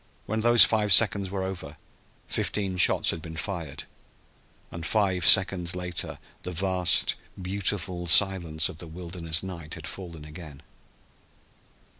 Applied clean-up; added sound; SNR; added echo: none; none; none; none.